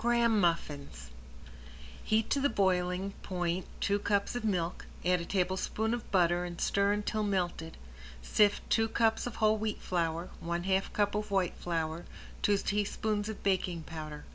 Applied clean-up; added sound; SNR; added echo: none; none; none; none.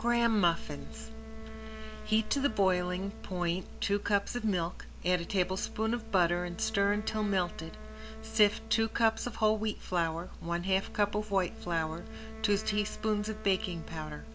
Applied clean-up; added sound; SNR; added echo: none; Wind instrument, woodwind instrument; 17 dB; none.